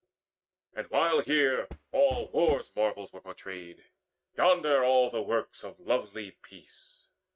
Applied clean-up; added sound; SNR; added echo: neural mask model RNNoise.